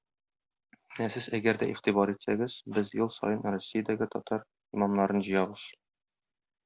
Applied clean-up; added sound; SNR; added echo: none; none; none; none.